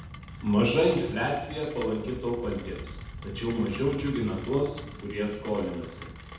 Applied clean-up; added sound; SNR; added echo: none; Rain; 12 dB; reverberation time 0.8 s.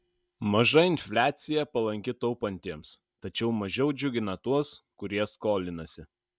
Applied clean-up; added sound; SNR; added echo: none; none; none; none.